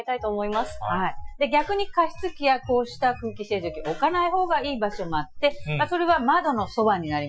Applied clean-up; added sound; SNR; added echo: classical method Wiener filter.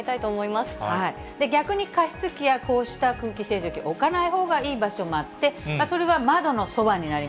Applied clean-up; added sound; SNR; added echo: none; none; none; none.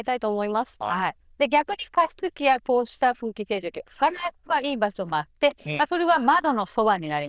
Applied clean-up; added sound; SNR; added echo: neural diffusion model UNIVERSE++.